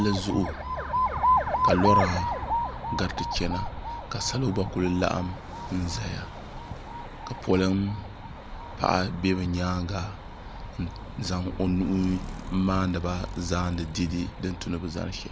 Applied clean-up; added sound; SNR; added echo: none; Alarm; 3 dB; none.